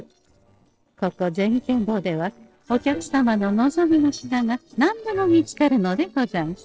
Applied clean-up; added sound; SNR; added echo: neural separator model SepFormer DNS4.